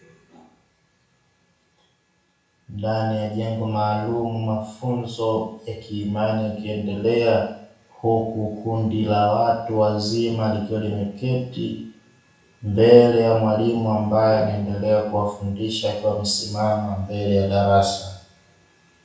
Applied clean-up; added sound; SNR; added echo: none; none; none; reverberation time 0.7 s.